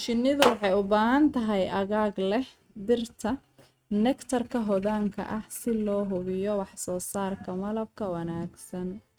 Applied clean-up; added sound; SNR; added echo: neural mask model RNNoise.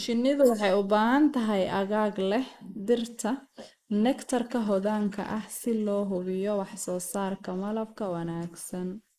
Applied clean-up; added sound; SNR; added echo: neural mask model Resemble Enhance denoiser.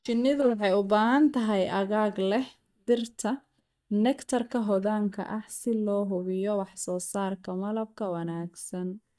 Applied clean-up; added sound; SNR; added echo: neural mask model DeepFilterNet 3.